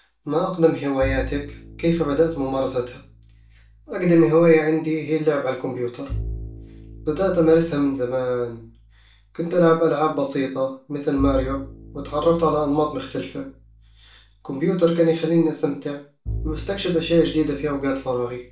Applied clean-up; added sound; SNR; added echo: none; Bowed string instrument; 15 dB; reverberation time 0.3 s.